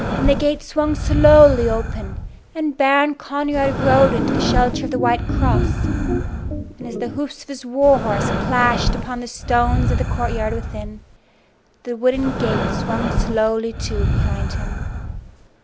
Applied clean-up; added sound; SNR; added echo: none; Breathing + Organ; 2 dB; none.